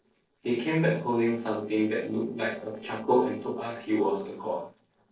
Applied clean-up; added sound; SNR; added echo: neural separator model SepFormer DNS4.